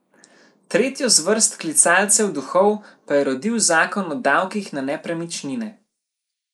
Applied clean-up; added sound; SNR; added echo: neural mask model Resemble Enhance denoiser.